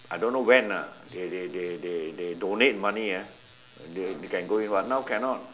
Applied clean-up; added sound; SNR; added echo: none; none; none; none.